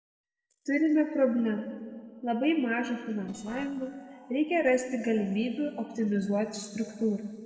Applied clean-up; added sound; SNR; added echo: neural separator model SepFormer DNS4.